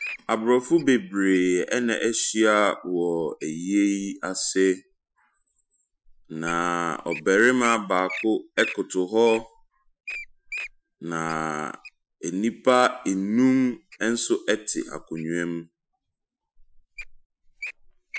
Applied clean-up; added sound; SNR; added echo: classical method Wiener filter.